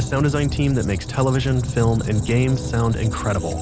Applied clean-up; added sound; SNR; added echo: none; Squeak; 6 dB; none.